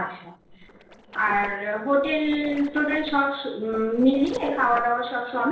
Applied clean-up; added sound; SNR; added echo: neural separator model SepFormer DNS4.